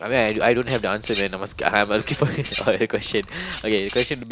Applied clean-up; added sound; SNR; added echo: none; Bird vocalization, bird call, bird song; 13 dB; none.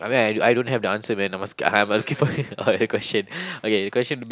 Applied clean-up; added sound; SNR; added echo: none; none; none; none.